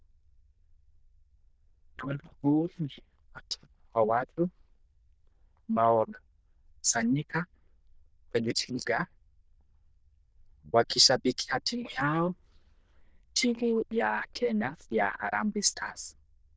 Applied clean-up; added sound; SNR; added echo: neural diffusion model UNIVERSE++.